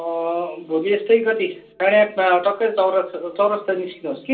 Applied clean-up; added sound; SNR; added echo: none; none; none; reverberation time 0.3 s.